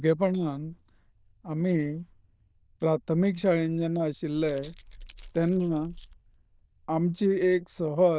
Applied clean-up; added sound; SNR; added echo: neural diffusion model UNIVERSE++.